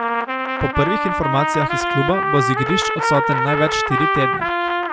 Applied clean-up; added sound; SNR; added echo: none; Trumpet; -2 dB; none.